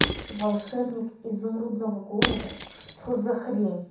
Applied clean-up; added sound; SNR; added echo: none; Shatter / Crushing; 2 dB; reverberation time 0.7 s.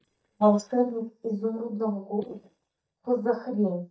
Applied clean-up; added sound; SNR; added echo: neural mask model DeepFilterNet 3.